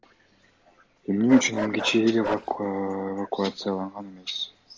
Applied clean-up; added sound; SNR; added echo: none; Bark; 12 dB; none.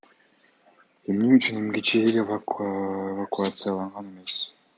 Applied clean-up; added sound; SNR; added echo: none; none; none; none.